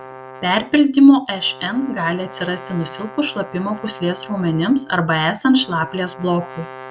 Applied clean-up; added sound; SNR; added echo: none; Brass instrument; 18 dB; none.